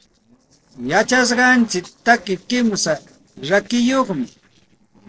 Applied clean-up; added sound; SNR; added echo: neural separator model SepFormer DNS4.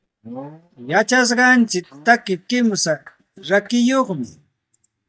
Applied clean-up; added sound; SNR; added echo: neural mask model DeepFilterNet 3.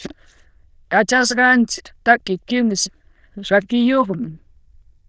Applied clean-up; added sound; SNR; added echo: neural diffusion model UNIVERSE++.